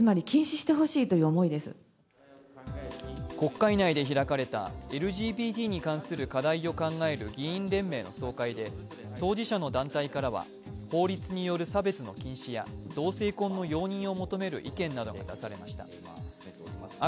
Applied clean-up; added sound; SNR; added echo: none; none; none; none.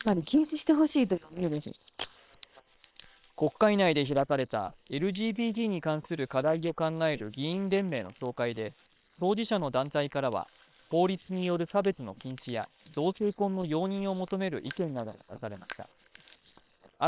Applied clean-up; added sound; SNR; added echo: neural separator model SepFormer WHAM!.